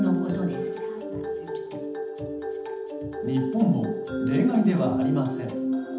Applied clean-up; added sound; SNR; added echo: none; none; none; reverberation time 0.8 s.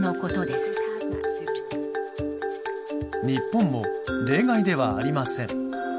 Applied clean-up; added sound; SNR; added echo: none; none; none; none.